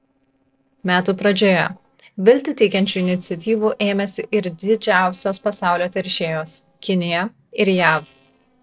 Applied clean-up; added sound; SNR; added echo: neural separator model SepFormer DNS4.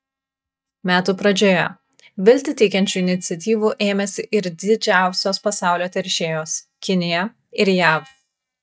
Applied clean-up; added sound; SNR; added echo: neural mask model DeepFilterNet 3.